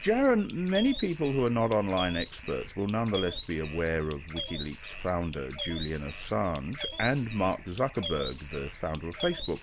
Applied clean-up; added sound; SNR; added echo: none; Bird; 11 dB; none.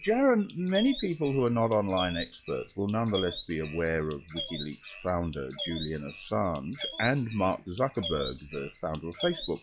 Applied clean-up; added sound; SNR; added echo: classical method log-MMSE.